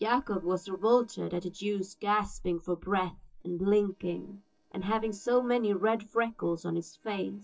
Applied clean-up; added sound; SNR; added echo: neural separator model SepFormer DNS4.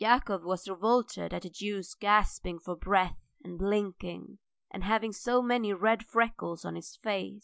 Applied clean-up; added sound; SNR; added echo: none; none; none; none.